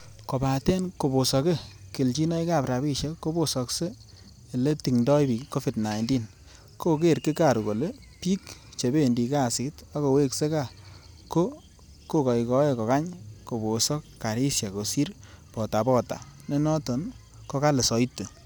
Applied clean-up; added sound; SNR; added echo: none; none; none; none.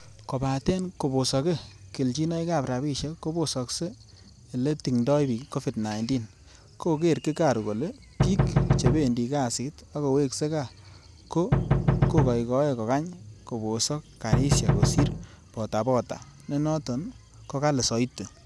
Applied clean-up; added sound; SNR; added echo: none; Knock; -3 dB; none.